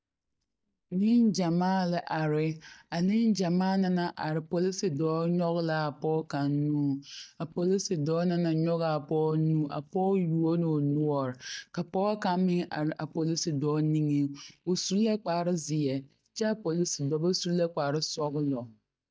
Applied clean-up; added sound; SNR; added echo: neural mask model DeepFilterNet 3.